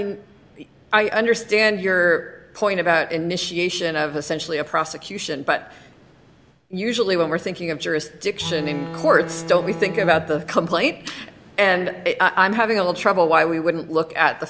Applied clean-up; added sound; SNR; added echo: none; Bowed string instrument; 11 dB; none.